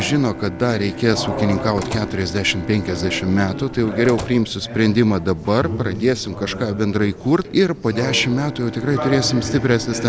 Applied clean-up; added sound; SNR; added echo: none; Bowed string instrument + Squeak / Slam / Wood; 14 dB; none.